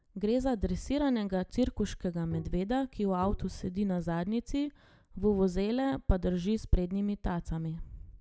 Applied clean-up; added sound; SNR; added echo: none; Bowed string instrument; 16 dB; none.